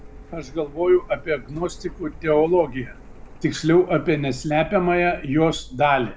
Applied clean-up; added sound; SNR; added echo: none; Printer; 18 dB; none.